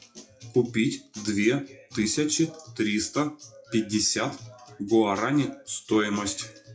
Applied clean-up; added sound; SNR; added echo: classical method WPE with log-MMSE.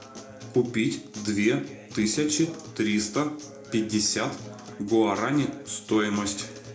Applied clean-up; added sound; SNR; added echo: none; Acoustic guitar; 16 dB; reverberation time 0.4 s.